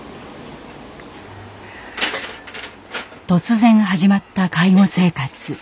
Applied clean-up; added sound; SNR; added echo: none; none; none; none.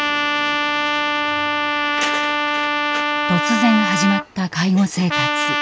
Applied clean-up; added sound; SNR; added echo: none; Trumpet; -2 dB; none.